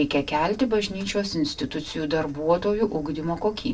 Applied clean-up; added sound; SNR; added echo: none; Fire; 20 dB; reverberation time 0.2 s.